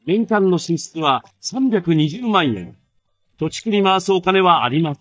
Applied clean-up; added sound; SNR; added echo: neural mask model DeepFilterNet 3.